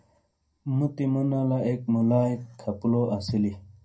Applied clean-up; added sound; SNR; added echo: none; none; none; reverberation time 0.3 s.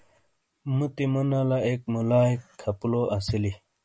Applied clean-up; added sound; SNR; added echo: none; none; none; none.